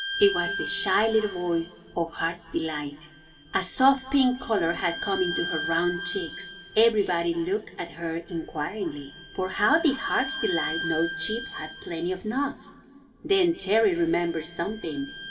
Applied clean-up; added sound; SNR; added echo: none; Bowed string instrument; 10 dB; reverberation time 2.4 s.